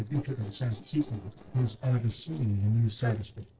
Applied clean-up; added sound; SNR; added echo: neural separator model SepFormer DNS4.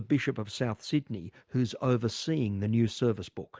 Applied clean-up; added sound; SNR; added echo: none; none; none; none.